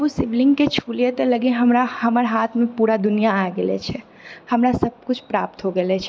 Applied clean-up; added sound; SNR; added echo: none; none; none; none.